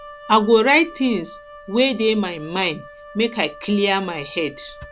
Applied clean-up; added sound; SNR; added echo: none; Wind instrument, woodwind instrument; 19 dB; none.